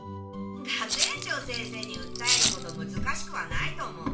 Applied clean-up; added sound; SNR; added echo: none; Rattle (instrument); -2 dB; reverberation time 0.4 s.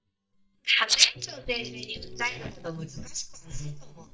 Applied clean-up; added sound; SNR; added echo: neural mask model DeepFilterNet 3.